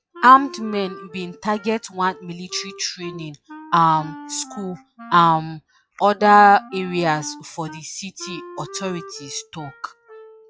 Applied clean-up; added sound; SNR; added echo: classical method log-MMSE.